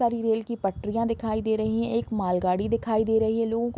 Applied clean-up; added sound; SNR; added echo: none; none; none; none.